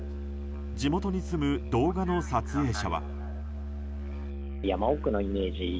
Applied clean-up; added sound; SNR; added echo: none; Musical instrument; 4 dB; none.